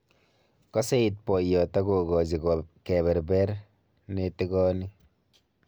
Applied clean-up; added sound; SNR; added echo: none; none; none; none.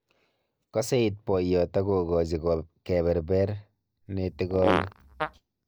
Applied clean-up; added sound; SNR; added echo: neural mask model DeepFilterNet 3.